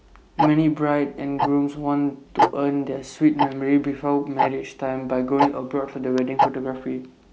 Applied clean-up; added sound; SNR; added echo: none; Tick-tock; 4 dB; none.